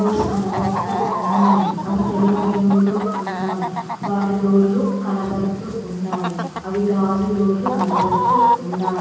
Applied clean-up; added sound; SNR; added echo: none; Chicken, rooster; 4 dB; reverberation time 1.3 s.